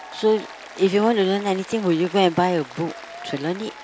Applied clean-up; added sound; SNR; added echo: none; Applause; 17 dB; none.